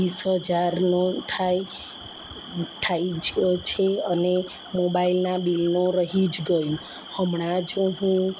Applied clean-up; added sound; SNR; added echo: none; Cricket; 18 dB; none.